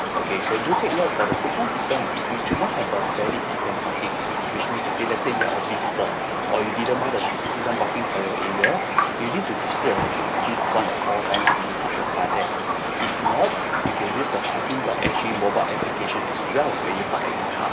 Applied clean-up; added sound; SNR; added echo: none; Raindrop; -3 dB; none.